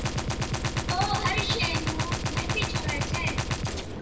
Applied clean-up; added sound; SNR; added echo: none; Gunshot, gunfire; -5 dB; reverberation time 1.5 s.